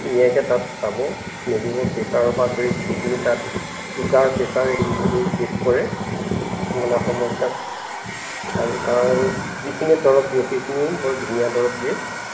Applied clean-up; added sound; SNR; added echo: none; Domestic sounds, home sounds; 10 dB; reverberation time 1.4 s.